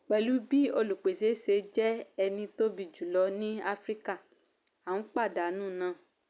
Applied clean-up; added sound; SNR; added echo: none; none; none; none.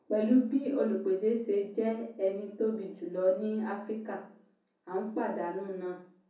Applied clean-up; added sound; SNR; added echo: none; none; none; reverberation time 0.5 s.